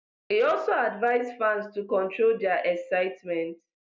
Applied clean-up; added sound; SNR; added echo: none; none; none; none.